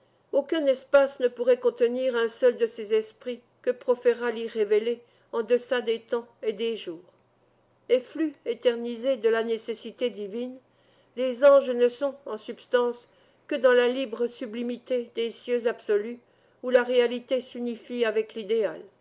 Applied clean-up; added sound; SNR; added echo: none; none; none; none.